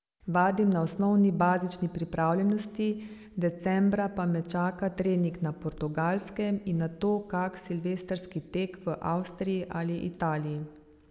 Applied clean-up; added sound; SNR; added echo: none; none; none; none.